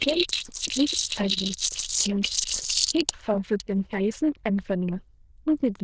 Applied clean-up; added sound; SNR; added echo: neural diffusion model UNIVERSE++.